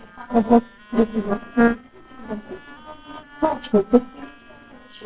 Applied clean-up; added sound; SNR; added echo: neural separator model SepFormer WHAMR!.